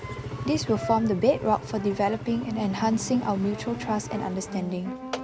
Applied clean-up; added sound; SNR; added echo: none; Engine; 8 dB; none.